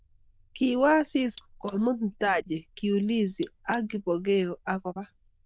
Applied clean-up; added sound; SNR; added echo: neural diffusion model UNIVERSE++.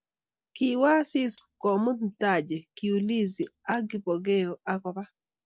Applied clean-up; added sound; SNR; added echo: neural separator model SepFormer DNS4.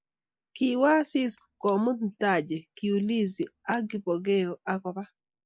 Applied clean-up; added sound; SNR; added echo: neural mask model Resemble Enhance denoiser.